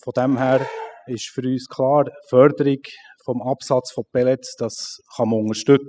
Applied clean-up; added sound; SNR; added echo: classical method spectral subtraction.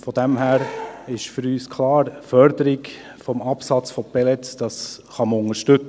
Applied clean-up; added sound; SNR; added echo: none; Animal / Brass instrument; 18 dB; none.